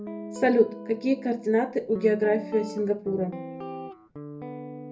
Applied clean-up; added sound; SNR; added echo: none; Guitar; 12 dB; reverberation time 0.3 s.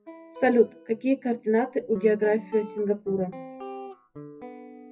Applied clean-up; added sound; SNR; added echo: classical method WPE with log-MMSE.